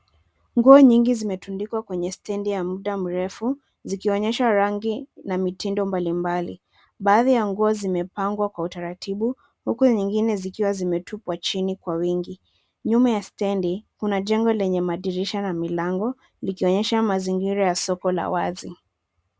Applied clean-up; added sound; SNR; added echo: none; none; none; none.